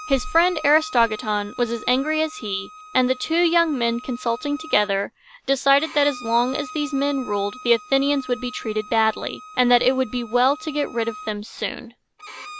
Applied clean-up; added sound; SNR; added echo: none; Bowed string instrument; 17 dB; none.